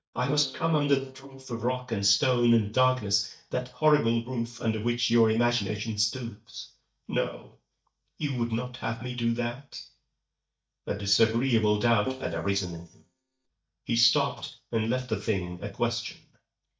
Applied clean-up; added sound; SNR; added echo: neural mask model DeepFilterNet 3.